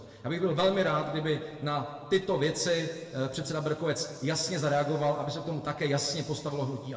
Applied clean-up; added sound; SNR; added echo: none; none; none; reverberation time 1.8 s.